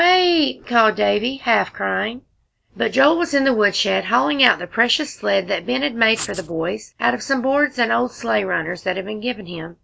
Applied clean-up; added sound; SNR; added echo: none; Writing; 13 dB; none.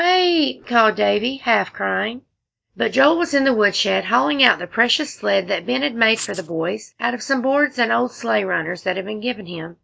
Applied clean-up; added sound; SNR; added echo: neural mask model DeepFilterNet 3.